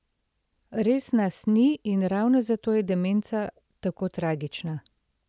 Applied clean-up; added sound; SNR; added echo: none; none; none; none.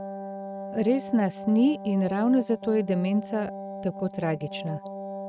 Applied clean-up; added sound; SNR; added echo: neural mask model RNNoise.